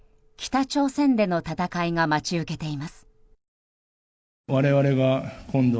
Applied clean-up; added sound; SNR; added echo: none; none; none; none.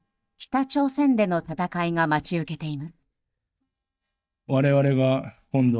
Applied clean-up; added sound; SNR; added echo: neural mask model DeepFilterNet 3.